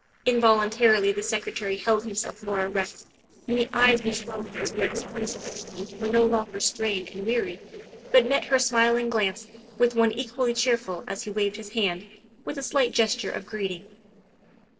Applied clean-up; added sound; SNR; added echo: neural separator model SepFormer DNS4.